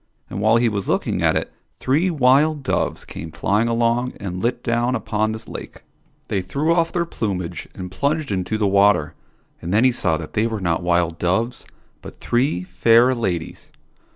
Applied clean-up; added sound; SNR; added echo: none; none; none; none.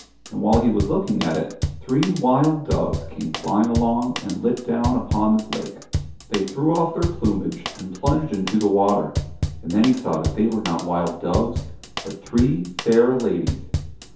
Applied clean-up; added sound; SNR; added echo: none; Drum / Drum kit; 7 dB; reverberation time 0.5 s.